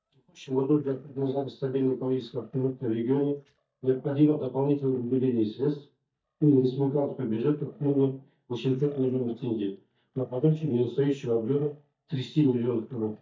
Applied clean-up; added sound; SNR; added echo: neural mask model DeepFilterNet 3.